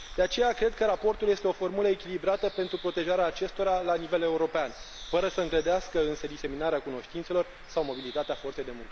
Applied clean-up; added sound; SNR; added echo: none; Bird; 14 dB; none.